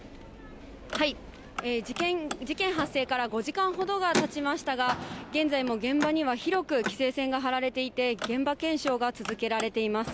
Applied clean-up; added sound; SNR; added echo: none; Car; 10 dB; none.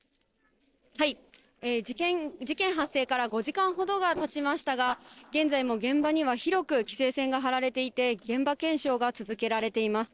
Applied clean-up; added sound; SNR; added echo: neural separator model SepFormer DNS4.